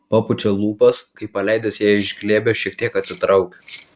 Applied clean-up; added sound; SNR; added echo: none; Keys jangling; 5 dB; none.